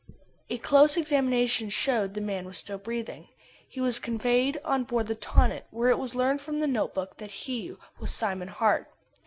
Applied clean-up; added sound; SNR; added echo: none; none; none; none.